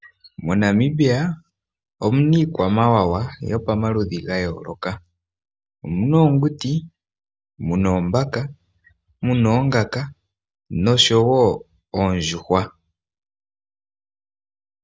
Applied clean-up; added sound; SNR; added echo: none; none; none; none.